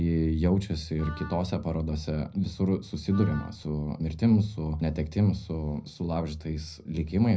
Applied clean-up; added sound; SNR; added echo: none; Wind instrument, woodwind instrument; 19 dB; reverberation time 0.4 s.